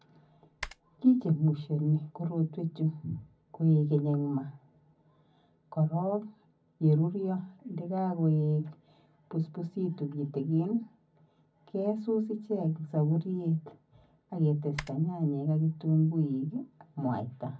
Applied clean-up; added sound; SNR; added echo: none; Typing; 18 dB; reverberation time 0.4 s.